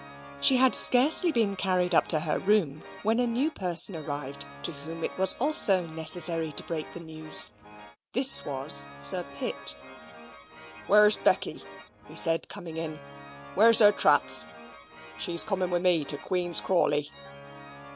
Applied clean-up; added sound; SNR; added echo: none; Organ; 19 dB; none.